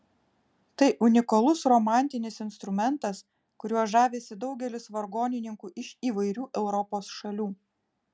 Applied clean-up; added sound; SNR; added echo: none; none; none; none.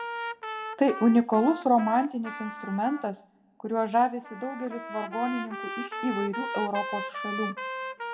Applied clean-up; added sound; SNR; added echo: none; Trumpet; 9 dB; reverberation time 0.6 s.